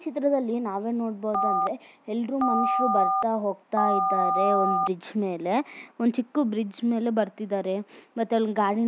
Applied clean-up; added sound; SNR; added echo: none; Telephone; -1 dB; none.